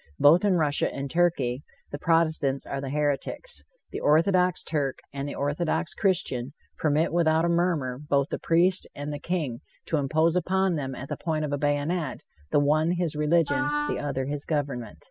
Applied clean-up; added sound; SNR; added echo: none; Wind instrument, woodwind instrument; 5 dB; none.